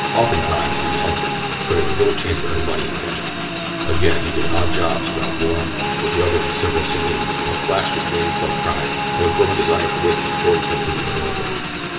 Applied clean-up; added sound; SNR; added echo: none; Motorcycle / Engine; 1 dB; reverberation time 2.4 s.